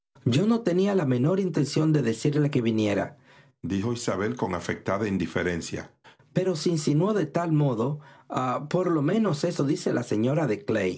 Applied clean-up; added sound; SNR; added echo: none; none; none; none.